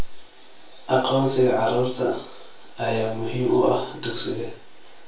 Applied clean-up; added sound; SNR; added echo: none; none; none; reverberation time 0.3 s.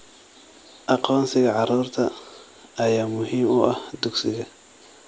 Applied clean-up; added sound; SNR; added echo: none; none; none; none.